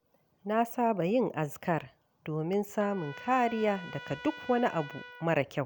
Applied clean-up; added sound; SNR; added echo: none; Trumpet; 18 dB; none.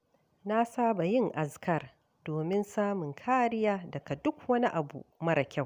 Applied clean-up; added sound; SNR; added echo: none; none; none; none.